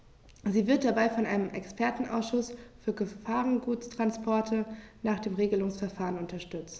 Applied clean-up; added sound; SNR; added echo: none; none; none; none.